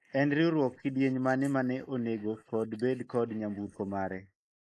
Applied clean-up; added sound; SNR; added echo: neural mask model Resemble Enhance denoiser.